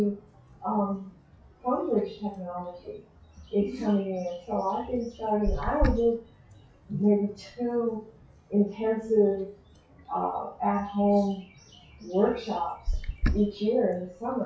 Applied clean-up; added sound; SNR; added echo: classical method WPE with log-MMSE.